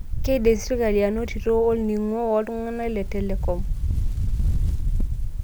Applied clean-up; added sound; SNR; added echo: none; Wind; 0 dB; none.